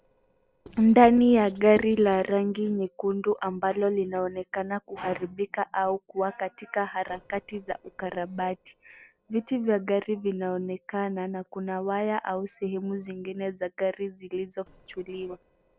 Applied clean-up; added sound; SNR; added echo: neural separator model SepFormer DNS4.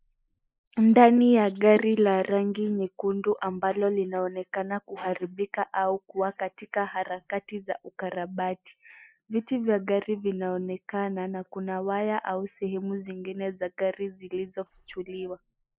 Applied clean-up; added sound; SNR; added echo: neural mask model Resemble Enhance denoiser.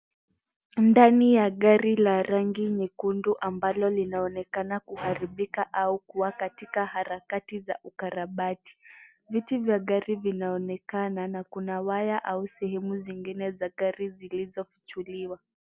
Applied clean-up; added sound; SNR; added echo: none; none; none; none.